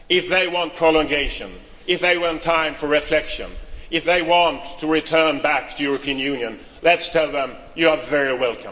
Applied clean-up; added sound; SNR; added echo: none; Rain; 18 dB; reverberation time 1.3 s.